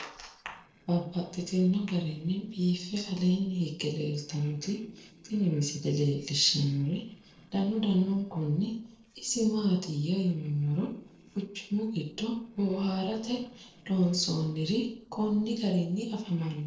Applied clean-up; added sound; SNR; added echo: neural separator model SepFormer DNS4.